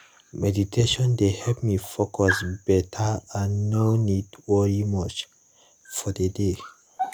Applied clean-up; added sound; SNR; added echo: none; Dog; 14 dB; none.